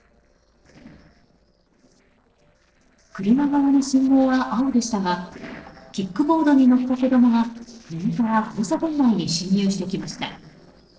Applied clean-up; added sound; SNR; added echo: neural separator model SepFormer DNS4.